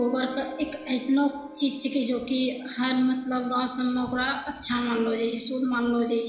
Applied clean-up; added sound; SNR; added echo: none; Guitar; 19 dB; reverberation time 0.7 s.